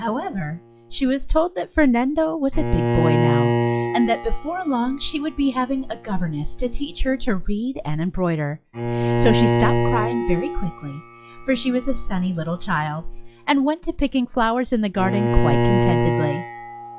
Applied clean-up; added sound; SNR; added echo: classical method log-MMSE.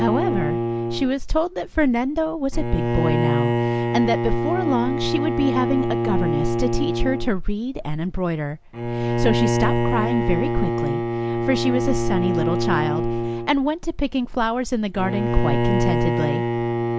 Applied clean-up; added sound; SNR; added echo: none; Bowed string instrument; 0 dB; none.